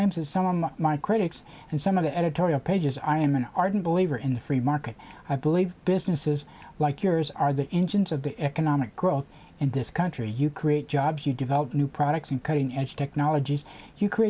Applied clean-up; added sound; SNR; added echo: none; none; none; none.